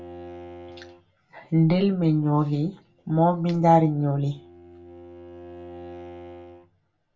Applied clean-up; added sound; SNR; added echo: none; Bowed string instrument; 20 dB; reverberation time 0.2 s.